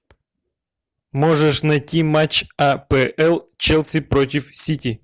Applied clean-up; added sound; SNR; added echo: none; none; none; none.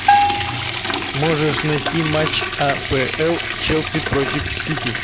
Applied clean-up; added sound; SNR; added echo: none; Bell + Liquid; -1 dB; none.